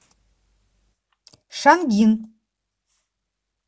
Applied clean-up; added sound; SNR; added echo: none; none; none; none.